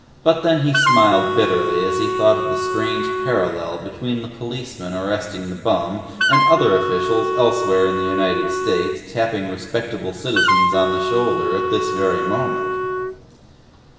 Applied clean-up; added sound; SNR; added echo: none; Wind instrument, woodwind instrument; 0 dB; reverberation time 2.8 s.